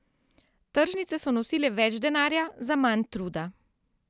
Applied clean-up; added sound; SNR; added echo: none; none; none; none.